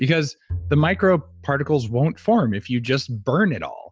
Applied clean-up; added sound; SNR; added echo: none; Bowed string instrument; 15 dB; none.